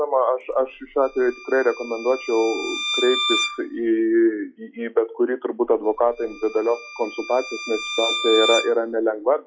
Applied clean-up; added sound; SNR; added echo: classical method log-MMSE.